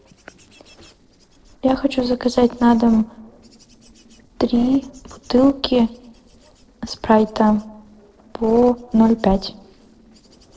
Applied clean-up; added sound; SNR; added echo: neural separator model SepFormer DNS4.